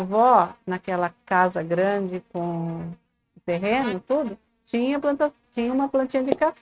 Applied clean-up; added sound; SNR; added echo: neural mask model RNNoise.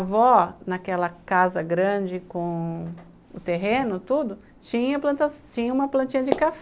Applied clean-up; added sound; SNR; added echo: none; none; none; none.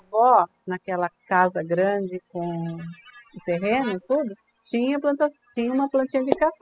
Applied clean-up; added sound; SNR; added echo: classical method spectral subtraction.